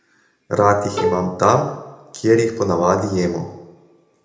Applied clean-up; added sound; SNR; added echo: none; Bowed string instrument; 6 dB; reverberation time 0.8 s.